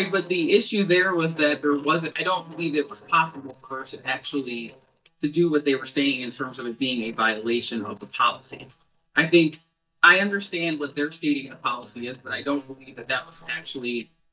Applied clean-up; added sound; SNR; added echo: neural mask model DeepFilterNet 3.